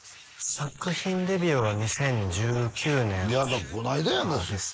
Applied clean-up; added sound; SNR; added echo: neural mask model Resemble Enhance denoiser.